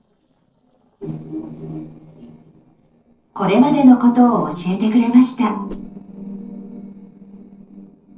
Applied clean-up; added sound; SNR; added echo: neural separator model SepFormer DNS4.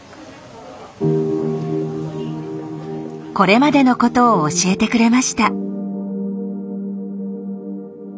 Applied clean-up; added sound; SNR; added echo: none; none; none; none.